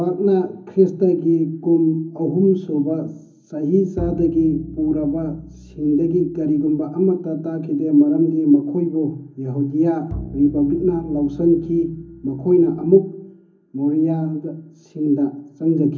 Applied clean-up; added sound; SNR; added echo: none; Bowed string instrument; 16 dB; reverberation time 0.4 s.